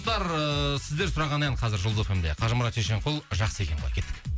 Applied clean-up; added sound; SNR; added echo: none; none; none; none.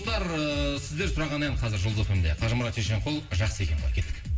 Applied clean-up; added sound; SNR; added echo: none; none; none; reverberation time 1.7 s.